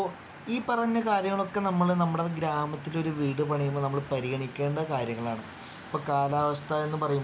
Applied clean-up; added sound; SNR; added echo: none; none; none; none.